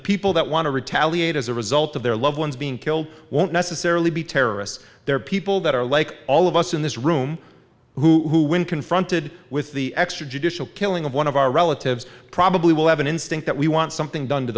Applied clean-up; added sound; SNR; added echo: none; none; none; none.